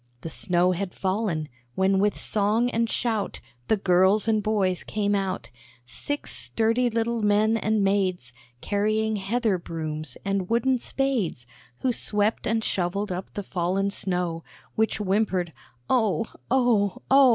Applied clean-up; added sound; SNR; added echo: none; none; none; none.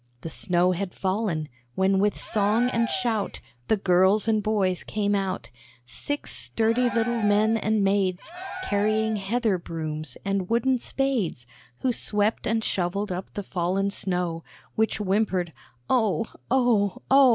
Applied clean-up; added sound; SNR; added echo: none; Cheering; 12 dB; none.